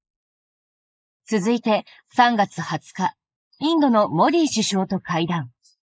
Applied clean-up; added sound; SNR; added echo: neural mask model Resemble Enhance denoiser.